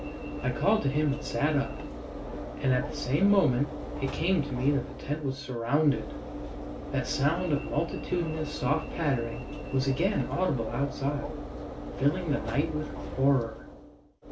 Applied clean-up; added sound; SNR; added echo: none; Alarm / Engine / Train; 8 dB; reverberation time 0.2 s.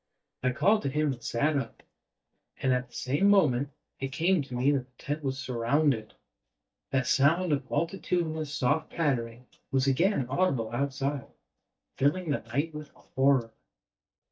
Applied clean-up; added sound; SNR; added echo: neural mask model DeepFilterNet 3.